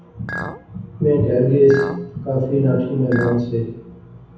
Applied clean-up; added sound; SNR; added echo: none; Chink, clink; 14 dB; reverberation time 0.9 s.